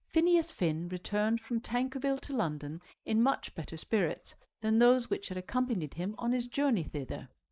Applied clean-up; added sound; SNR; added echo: neural mask model Resemble Enhance denoiser.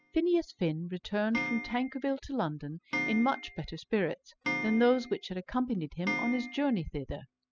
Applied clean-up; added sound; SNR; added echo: classical method spectral subtraction.